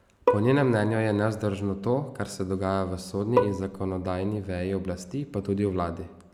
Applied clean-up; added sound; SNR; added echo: none; Bowed string instrument; 4 dB; none.